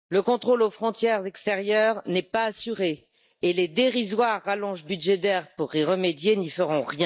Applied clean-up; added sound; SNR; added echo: neural mask model DeepFilterNet 3.